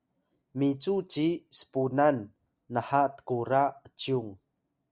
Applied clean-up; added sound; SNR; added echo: none; none; none; none.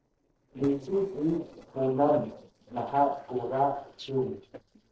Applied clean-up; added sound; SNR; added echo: neural separator model SepFormer DNS4.